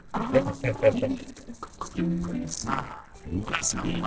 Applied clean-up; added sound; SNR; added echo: neural separator model SepFormer DNS4.